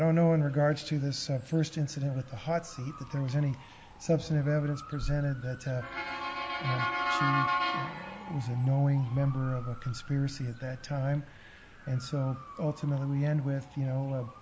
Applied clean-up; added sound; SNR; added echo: none; Motor vehicle (road) / Siren; 8 dB; none.